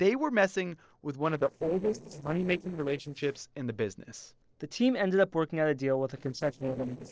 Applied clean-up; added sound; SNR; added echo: neural separator model SepFormer DNS4.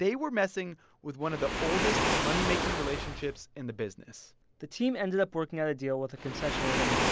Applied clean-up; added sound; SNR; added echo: none; Waves, surf; 1 dB; none.